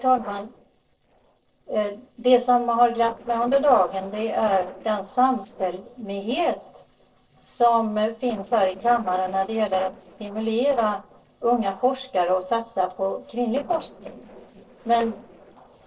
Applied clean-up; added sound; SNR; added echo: neural separator model SepFormer DNS4.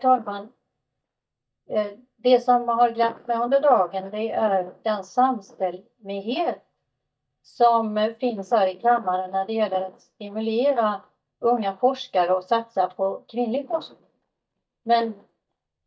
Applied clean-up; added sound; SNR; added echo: neural mask model DeepFilterNet 3.